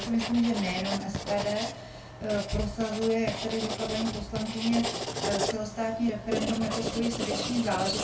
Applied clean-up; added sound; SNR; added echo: none; Writing; 4 dB; reverberation time 0.2 s.